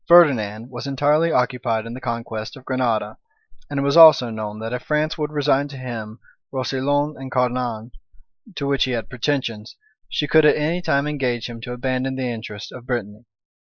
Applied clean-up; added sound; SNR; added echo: neural mask model Resemble Enhance denoiser.